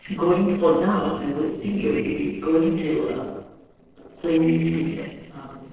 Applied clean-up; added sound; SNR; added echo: neural separator model SepFormer DNS4.